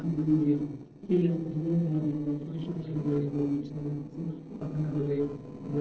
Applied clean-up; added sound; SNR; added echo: neural separator model SepFormer DNS4.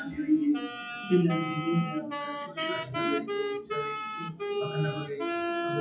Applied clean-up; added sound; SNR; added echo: classical method WPE with log-MMSE.